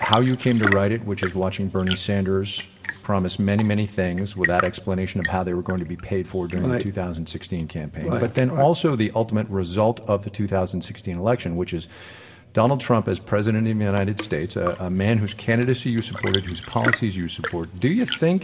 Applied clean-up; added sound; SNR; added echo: none; Tap / Fill (with liquid) / Trickle, dribble / Chirp, tweet / Engine; 11 dB; reverberation time 2.3 s.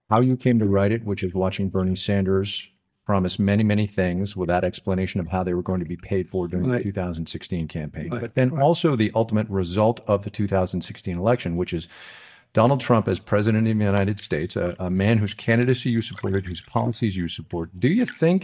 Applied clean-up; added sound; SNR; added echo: neural mask model DeepFilterNet 3.